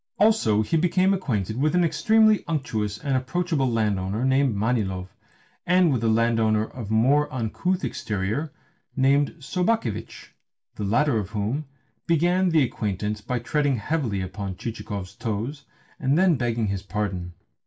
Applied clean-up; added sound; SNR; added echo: none; none; none; none.